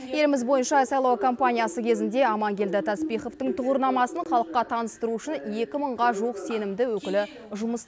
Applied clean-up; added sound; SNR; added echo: none; none; none; none.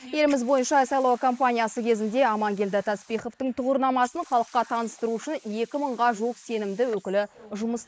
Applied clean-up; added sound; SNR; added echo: neural mask model Resemble Enhance denoiser.